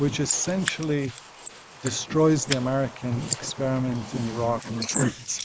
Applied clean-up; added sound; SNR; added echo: neural mask model Resemble Enhance denoiser.